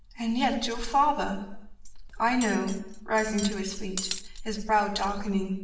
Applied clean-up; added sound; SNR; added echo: none; Cutlery, silverware; 14 dB; reverberation time 0.8 s.